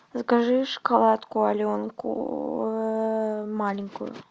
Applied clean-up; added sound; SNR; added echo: none; none; none; none.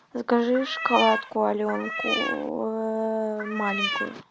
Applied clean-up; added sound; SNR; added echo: none; Cat; 4 dB; none.